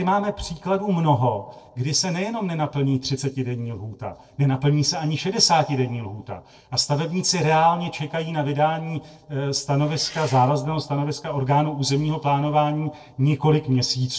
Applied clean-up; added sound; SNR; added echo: neural separator model SepFormer DNS4.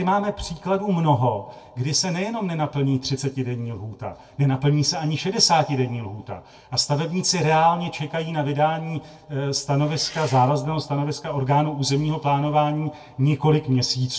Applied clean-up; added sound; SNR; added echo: none; Engine; 20 dB; reverberation time 0.1 s.